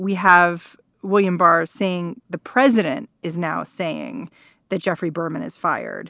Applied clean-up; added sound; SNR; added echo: none; none; none; none.